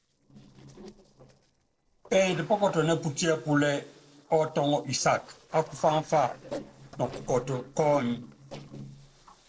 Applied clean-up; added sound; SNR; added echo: neural separator model SepFormer DNS4.